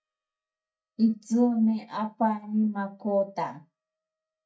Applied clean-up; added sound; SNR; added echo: neural mask model DeepFilterNet 3.